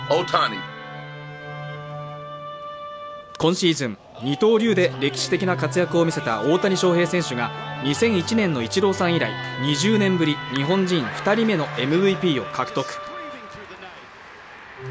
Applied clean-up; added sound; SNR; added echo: none; Musical instrument; 11 dB; none.